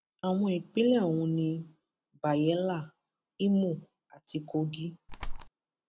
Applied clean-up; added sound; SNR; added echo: none; Bird; 3 dB; none.